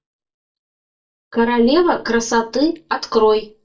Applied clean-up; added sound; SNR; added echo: neural mask model DeepFilterNet 3.